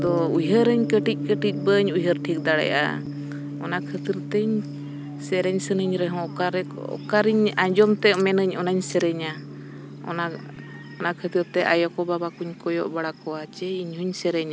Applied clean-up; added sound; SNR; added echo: none; Gong; 10 dB; none.